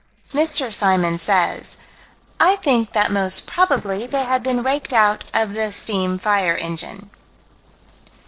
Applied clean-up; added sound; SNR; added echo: neural separator model SepFormer DNS4.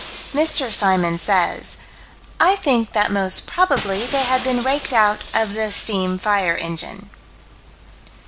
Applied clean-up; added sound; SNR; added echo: none; Shatter; 14 dB; none.